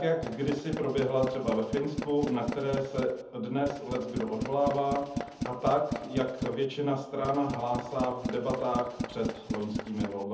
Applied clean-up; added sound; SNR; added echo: none; Tools; 6 dB; reverberation time 0.6 s.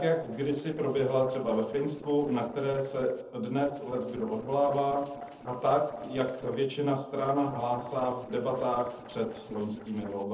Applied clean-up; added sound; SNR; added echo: neural separator model SepFormer DNS4.